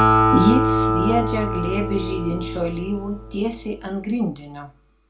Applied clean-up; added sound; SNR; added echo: none; Acoustic guitar; -2 dB; reverberation time 0.2 s.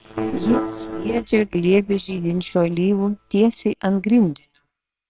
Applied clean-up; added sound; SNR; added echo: neural separator model SepFormer WHAMR!.